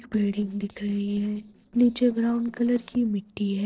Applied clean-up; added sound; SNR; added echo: neural separator model SepFormer DNS4.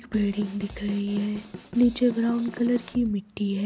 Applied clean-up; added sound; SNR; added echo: none; Drum kit; 15 dB; none.